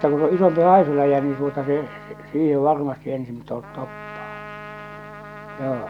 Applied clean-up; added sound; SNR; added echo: none; Trumpet; 17 dB; none.